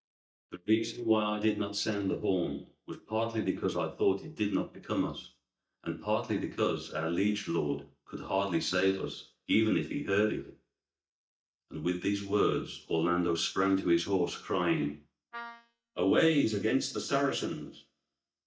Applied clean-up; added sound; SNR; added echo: neural mask model DeepFilterNet 3.